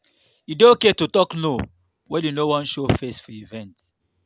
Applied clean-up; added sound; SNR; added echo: none; none; none; none.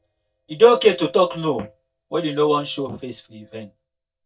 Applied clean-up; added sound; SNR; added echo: neural mask model DeepFilterNet 3.